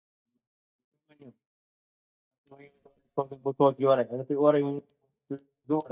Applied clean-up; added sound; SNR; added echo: neural mask model DeepFilterNet 3.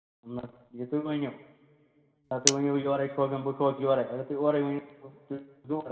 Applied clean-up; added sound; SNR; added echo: none; Cutlery, silverware; 2 dB; reverberation time 2.9 s.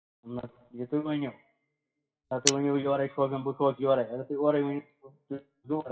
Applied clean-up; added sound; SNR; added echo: classical method WPE with log-MMSE.